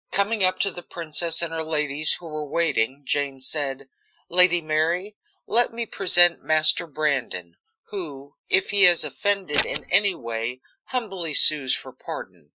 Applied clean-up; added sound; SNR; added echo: classical method Wiener filter.